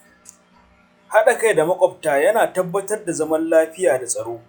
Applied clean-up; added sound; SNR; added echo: classical method log-MMSE.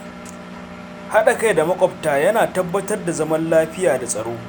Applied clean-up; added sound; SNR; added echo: none; Engine; 15 dB; none.